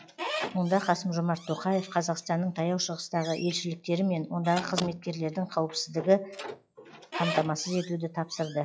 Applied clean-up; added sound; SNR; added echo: classical method log-MMSE.